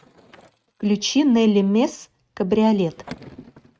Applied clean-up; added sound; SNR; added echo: neural mask model RNNoise.